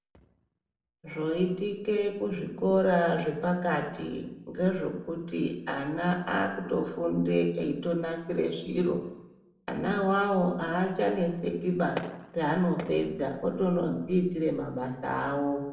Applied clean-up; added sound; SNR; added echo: none; none; none; reverberation time 0.8 s.